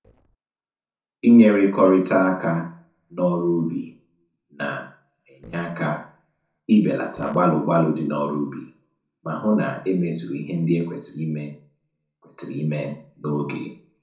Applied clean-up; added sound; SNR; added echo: neural separator model SepFormer DNS4.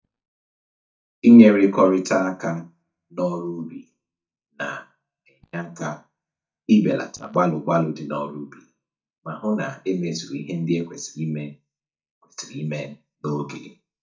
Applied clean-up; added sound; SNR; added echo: neural mask model DeepFilterNet 3.